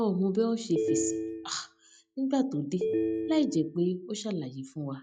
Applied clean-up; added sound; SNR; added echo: classical method log-MMSE.